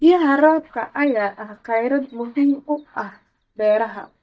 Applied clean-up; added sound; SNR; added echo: neural mask model DeepFilterNet 3.